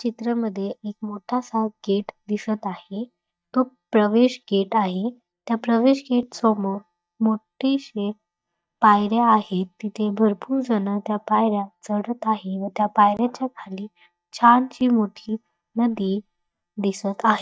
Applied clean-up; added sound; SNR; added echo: neural mask model DeepFilterNet 3.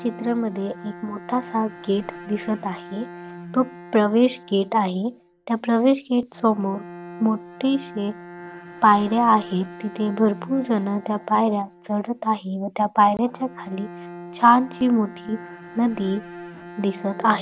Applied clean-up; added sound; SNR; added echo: none; Bowed string instrument; 17 dB; none.